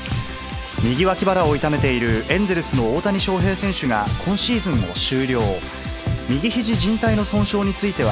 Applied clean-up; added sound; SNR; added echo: none; Drum; 7 dB; none.